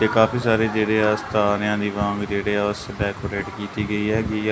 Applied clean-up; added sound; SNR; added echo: none; none; none; none.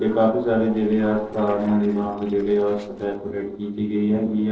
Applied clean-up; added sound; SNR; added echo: neural separator model SepFormer DNS4.